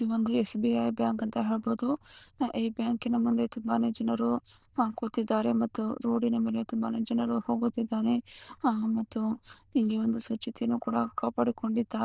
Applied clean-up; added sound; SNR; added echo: neural diffusion model UNIVERSE++.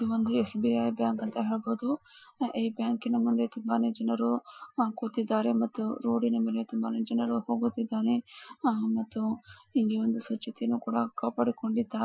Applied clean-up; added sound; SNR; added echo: classical method Wiener filter.